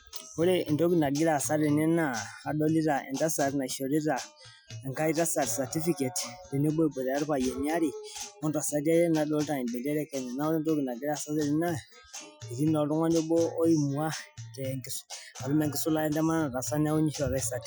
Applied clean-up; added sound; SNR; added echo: classical method Wiener filter.